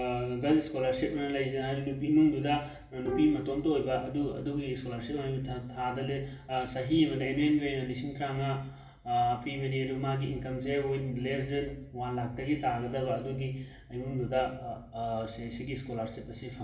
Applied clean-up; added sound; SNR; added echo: none; Bowed string instrument; 13 dB; reverberation time 0.7 s.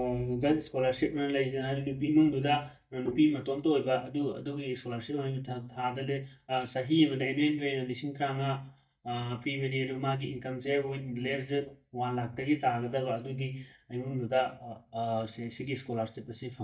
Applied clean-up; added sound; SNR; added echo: neural mask model DeepFilterNet 3.